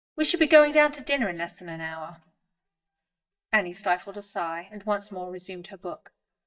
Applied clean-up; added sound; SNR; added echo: neural mask model DeepFilterNet 3.